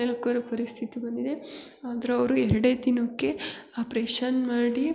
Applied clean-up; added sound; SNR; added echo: none; none; none; none.